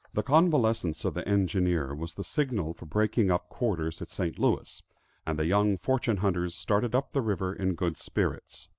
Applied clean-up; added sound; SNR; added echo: none; none; none; none.